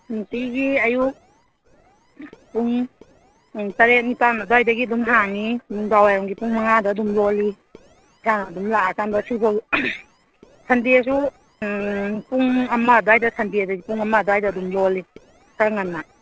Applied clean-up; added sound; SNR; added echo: neural separator model SepFormer DNS4.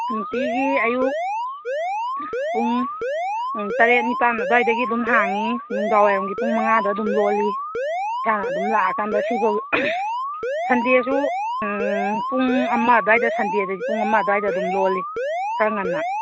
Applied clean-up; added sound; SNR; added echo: none; Alarm; 2 dB; none.